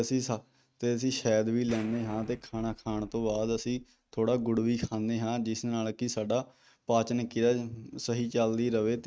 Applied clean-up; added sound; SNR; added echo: neural mask model RNNoise.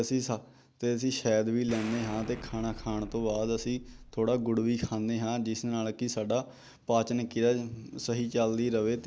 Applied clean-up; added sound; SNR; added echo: none; Explosion; 15 dB; none.